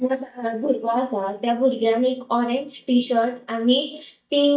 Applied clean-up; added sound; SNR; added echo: neural mask model DeepFilterNet 3.